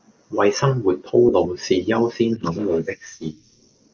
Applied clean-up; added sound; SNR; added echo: neural mask model Resemble Enhance denoiser.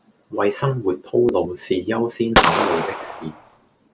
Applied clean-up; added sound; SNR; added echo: none; Gunshot, gunfire; -2 dB; none.